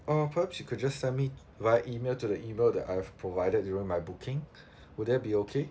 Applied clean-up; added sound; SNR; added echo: none; none; none; none.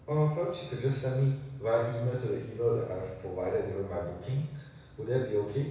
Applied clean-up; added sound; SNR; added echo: none; none; none; reverberation time 1.1 s.